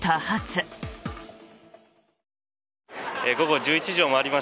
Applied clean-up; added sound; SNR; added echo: none; none; none; none.